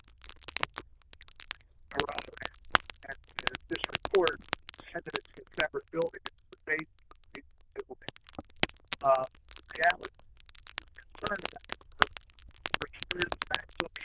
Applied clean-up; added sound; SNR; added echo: neural diffusion model UNIVERSE++.